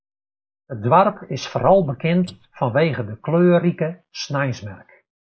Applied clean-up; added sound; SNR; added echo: neural mask model Resemble Enhance denoiser.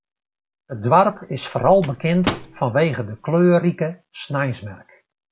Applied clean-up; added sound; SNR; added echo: none; Microwave oven; 12 dB; none.